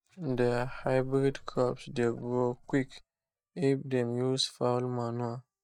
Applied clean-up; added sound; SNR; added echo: neural mask model DeepFilterNet 3.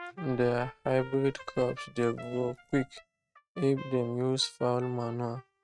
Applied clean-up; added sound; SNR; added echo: neural mask model RNNoise.